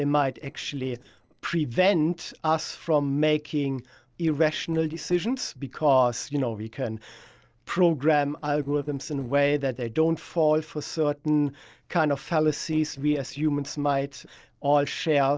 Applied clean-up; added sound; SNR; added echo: neural separator model SepFormer DNS4.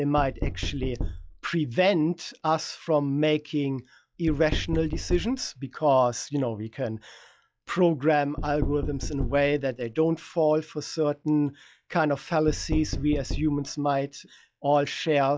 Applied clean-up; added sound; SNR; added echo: classical method log-MMSE.